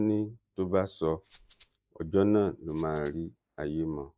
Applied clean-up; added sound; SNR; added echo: neural mask model Resemble Enhance denoiser.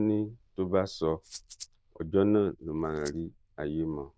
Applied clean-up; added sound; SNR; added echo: neural diffusion model UNIVERSE++.